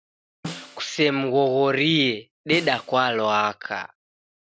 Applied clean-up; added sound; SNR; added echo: none; Snare drum; 18 dB; none.